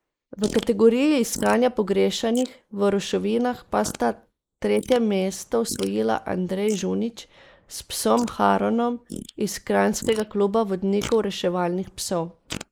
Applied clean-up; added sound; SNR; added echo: neural mask model Resemble Enhance denoiser.